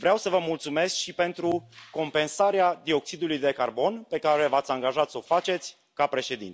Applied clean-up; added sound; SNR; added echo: none; none; none; none.